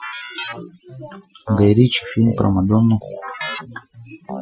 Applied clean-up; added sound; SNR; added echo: classical method Wiener filter.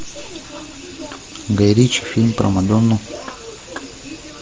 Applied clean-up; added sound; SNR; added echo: none; none; none; none.